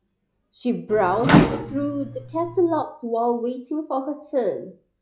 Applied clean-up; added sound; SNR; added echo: classical method log-MMSE.